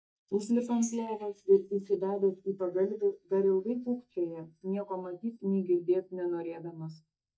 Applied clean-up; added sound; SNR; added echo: neural mask model DeepFilterNet 3.